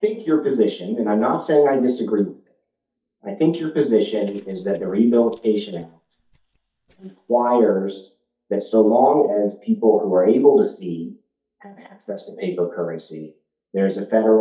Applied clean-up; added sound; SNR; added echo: neural mask model DeepFilterNet 3.